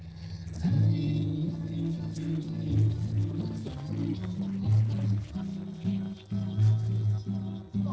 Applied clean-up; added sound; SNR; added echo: neural separator model SepFormer DNS4.